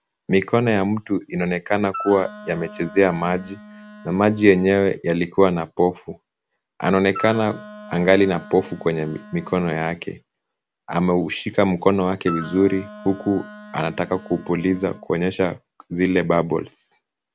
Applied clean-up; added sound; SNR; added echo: none; Wind instrument, woodwind instrument; 16 dB; none.